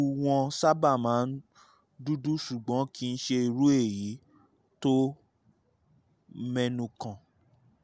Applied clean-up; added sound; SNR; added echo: none; none; none; none.